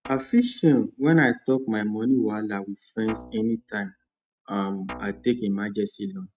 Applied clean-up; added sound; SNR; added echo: neural mask model RNNoise.